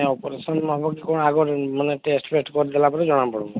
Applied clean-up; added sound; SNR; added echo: none; none; none; none.